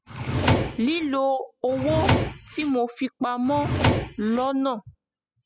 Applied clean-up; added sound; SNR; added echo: classical method spectral subtraction.